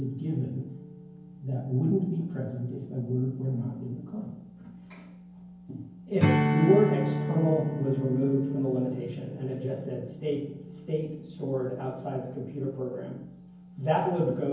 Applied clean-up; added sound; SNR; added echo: none; Strum; 5 dB; reverberation time 0.9 s.